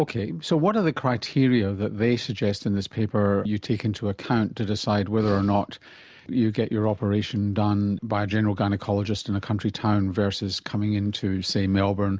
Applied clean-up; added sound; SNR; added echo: none; none; none; none.